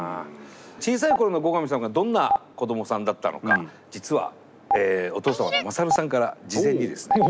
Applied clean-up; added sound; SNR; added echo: none; Stream; 5 dB; none.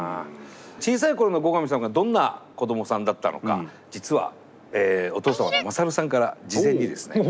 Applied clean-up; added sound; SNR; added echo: none; none; none; none.